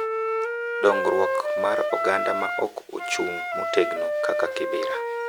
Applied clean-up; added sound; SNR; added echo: none; Wind instrument, woodwind instrument; -1 dB; none.